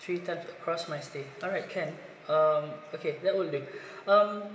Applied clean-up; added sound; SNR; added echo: none; none; none; reverberation time 3.0 s.